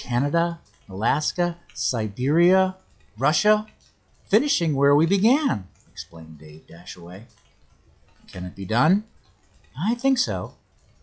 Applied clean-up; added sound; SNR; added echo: classical method log-MMSE.